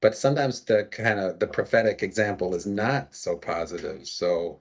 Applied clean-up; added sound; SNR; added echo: neural mask model DeepFilterNet 3.